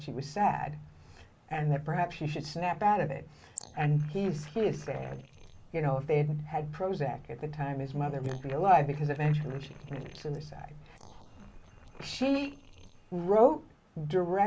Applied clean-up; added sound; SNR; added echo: neural mask model Resemble Enhance denoiser.